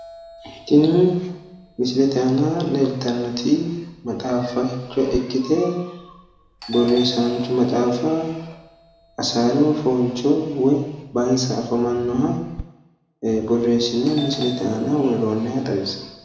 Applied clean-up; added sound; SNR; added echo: none; Doorbell; 20 dB; reverberation time 0.9 s.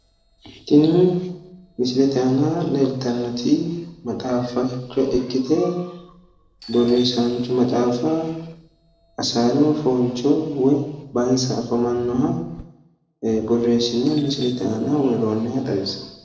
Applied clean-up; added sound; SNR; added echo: neural separator model SepFormer DNS4.